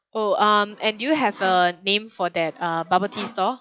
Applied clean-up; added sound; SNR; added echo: classical method log-MMSE.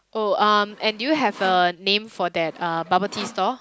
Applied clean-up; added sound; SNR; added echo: none; Sawing; 19 dB; none.